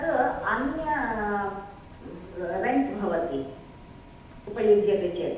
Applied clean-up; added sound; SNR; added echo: none; Bus; 18 dB; reverberation time 0.8 s.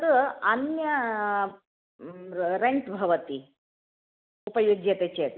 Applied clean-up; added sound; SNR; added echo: none; none; none; none.